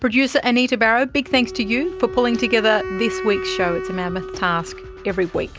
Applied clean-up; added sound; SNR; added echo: none; Wind instrument, woodwind instrument; 11 dB; none.